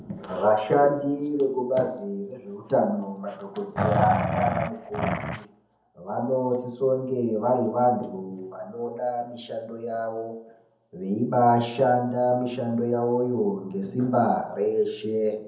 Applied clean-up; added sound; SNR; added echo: none; Growling; 1 dB; reverberation time 0.7 s.